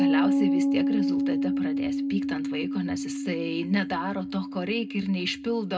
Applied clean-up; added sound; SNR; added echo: none; Piano; -3 dB; reverberation time 0.2 s.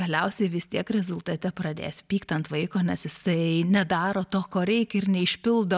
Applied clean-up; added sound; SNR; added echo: none; none; none; none.